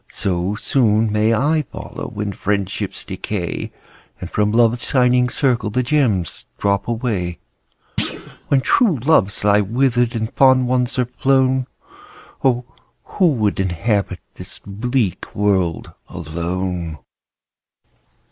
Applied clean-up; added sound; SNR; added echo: none; Thump, thud; 9 dB; none.